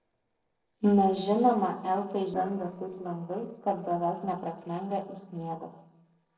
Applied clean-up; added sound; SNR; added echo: neural separator model SepFormer DNS4.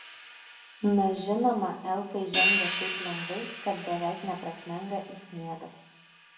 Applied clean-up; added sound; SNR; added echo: none; Hi-hat; 2 dB; reverberation time 0.7 s.